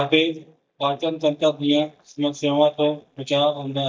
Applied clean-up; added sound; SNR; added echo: neural mask model DeepFilterNet 3.